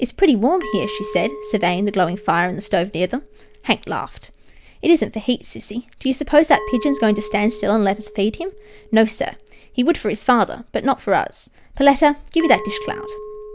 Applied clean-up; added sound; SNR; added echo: none; Glass; 16 dB; none.